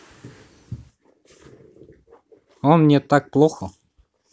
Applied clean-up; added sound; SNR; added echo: none; none; none; none.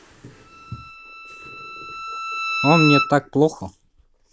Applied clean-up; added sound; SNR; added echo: none; Bowed string instrument; 5 dB; none.